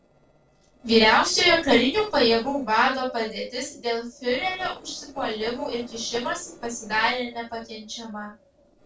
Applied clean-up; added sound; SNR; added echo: neural separator model SepFormer DNS4.